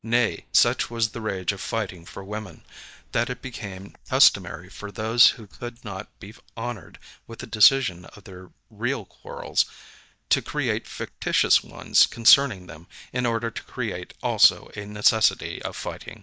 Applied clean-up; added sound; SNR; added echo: neural mask model DeepFilterNet 3.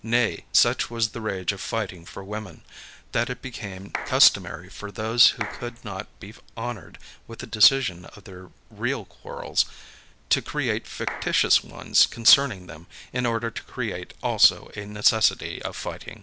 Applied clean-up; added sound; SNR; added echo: none; Clapping; 12 dB; none.